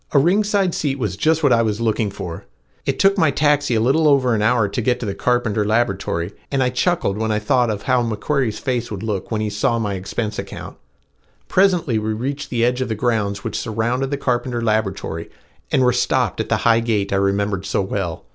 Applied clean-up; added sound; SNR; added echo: none; none; none; none.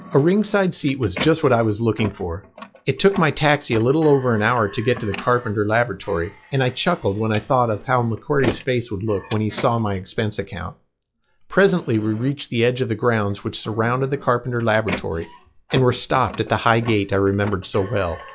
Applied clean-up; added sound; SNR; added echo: classical method log-MMSE.